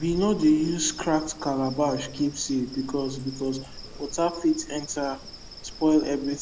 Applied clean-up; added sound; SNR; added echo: none; Insect; 15 dB; none.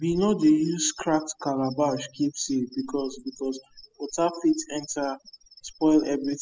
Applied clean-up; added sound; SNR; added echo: classical method spectral subtraction.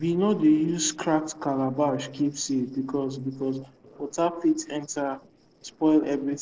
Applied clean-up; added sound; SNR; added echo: neural separator model SepFormer DNS4.